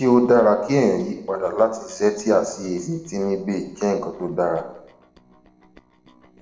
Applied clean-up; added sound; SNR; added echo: neural separator model SepFormer DNS4.